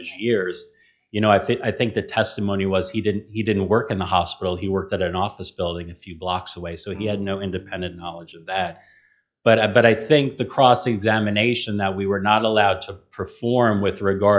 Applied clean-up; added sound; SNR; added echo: classical method log-MMSE.